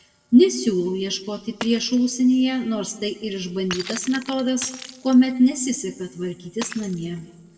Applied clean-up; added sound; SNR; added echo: none; Shatter; 18 dB; reverberation time 1.1 s.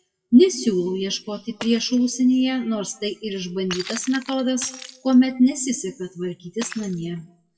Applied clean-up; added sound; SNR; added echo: classical method WPE with log-MMSE.